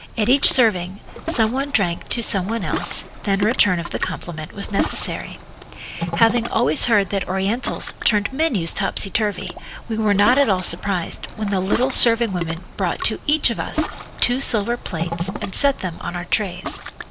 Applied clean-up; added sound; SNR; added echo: none; Ocean; 9 dB; none.